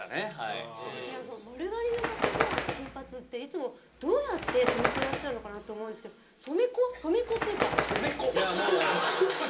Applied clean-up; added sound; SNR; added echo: none; Bird; 3 dB; reverberation time 0.2 s.